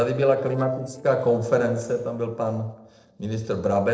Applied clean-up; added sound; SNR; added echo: neural separator model SepFormer DNS4.